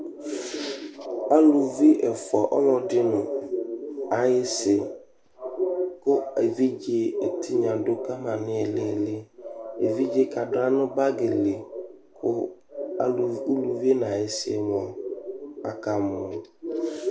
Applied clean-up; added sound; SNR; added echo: none; none; none; none.